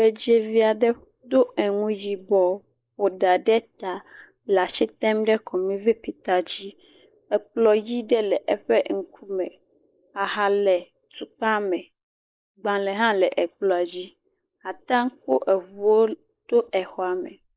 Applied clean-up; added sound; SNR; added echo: neural mask model Resemble Enhance denoiser.